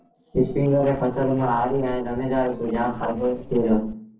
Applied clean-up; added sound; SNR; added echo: neural separator model SepFormer DNS4.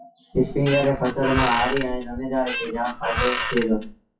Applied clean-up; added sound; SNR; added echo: classical method WPE with log-MMSE.